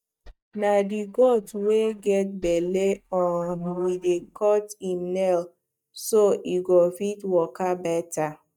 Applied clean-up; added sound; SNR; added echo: neural mask model DeepFilterNet 3.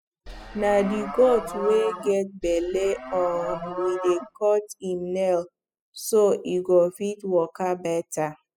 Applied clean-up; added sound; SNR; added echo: classical method spectral subtraction.